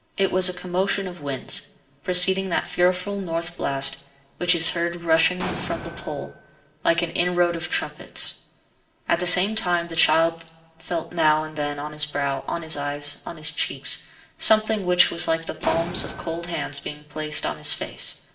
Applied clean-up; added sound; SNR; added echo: none; Explosion; 11 dB; reverberation time 1.3 s.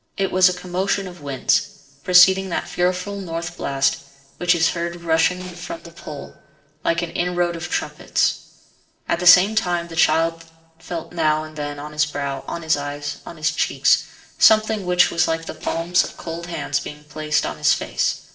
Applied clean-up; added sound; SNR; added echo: neural separator model SepFormer DNS4.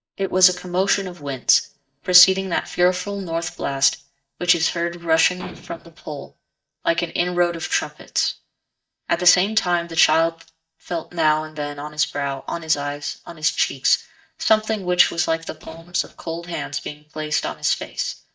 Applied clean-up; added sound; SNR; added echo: neural mask model DeepFilterNet 3.